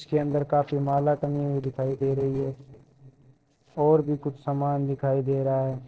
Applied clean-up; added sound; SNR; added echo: neural separator model SepFormer DNS4.